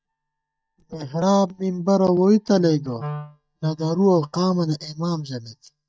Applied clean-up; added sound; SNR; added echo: neural mask model DeepFilterNet 3.